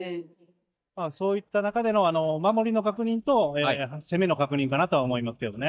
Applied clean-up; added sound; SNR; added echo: neural mask model DeepFilterNet 3.